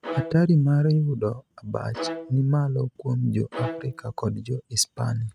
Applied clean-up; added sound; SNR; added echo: neural mask model RNNoise.